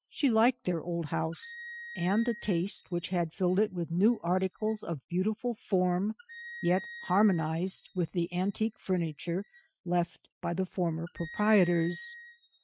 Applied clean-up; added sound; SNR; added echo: classical method Wiener filter.